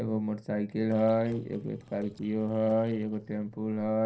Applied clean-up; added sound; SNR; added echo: neural separator model SepFormer DNS4.